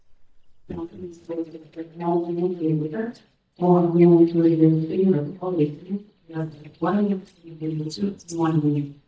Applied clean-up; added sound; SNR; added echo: neural mask model DeepFilterNet 3.